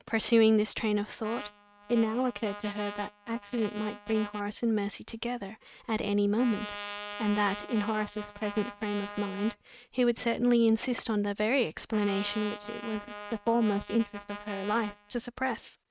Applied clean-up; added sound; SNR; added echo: neural mask model RNNoise.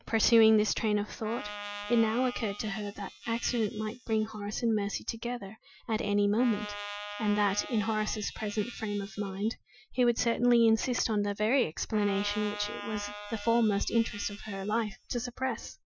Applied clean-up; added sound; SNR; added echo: classical method Wiener filter.